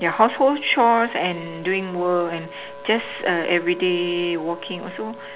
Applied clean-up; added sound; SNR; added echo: none; Wind instrument, woodwind instrument; 17 dB; none.